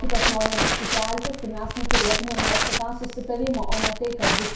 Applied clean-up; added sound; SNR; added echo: none; Crackle; -4 dB; reverberation time 0.6 s.